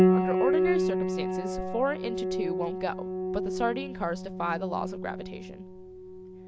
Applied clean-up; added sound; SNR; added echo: none; Piano; -5 dB; none.